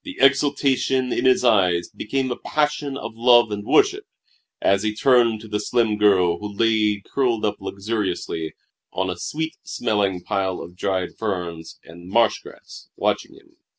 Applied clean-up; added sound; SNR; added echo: none; none; none; none.